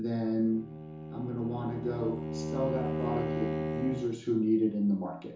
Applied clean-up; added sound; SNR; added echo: none; Bowed string instrument; 5 dB; reverberation time 0.7 s.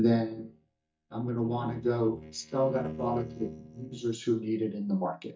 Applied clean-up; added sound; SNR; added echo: neural mask model DeepFilterNet 3.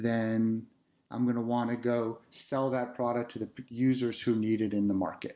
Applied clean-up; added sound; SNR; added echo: none; none; none; none.